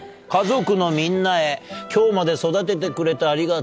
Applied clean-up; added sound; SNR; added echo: none; none; none; none.